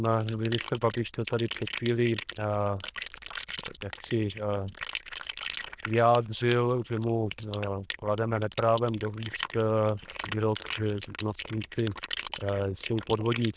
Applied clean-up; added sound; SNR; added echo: neural diffusion model UNIVERSE++.